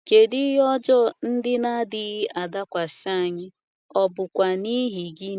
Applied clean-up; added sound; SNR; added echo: none; none; none; none.